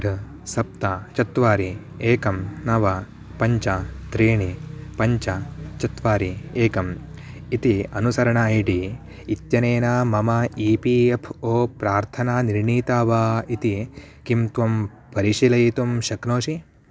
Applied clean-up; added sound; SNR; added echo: none; none; none; none.